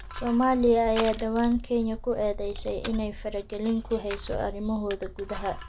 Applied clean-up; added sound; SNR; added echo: none; Crushing; 11 dB; none.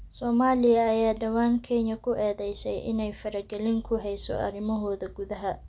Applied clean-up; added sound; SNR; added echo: none; none; none; none.